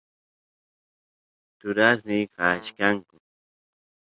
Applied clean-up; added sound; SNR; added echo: none; Brass instrument; 16 dB; none.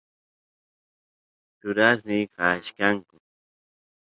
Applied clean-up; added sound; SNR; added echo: neural mask model Resemble Enhance denoiser.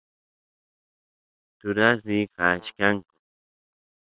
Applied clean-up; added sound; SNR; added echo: neural separator model SepFormer WHAM!.